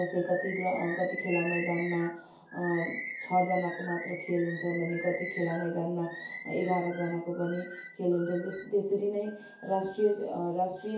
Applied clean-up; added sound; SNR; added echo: none; Bird; 10 dB; reverberation time 0.6 s.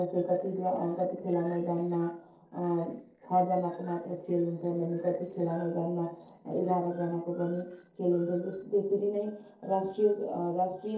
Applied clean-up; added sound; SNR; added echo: neural separator model SepFormer DNS4.